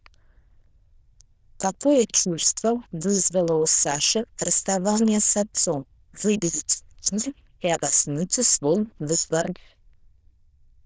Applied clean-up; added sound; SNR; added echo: neural diffusion model UNIVERSE++.